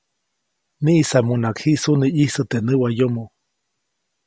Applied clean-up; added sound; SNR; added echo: none; none; none; none.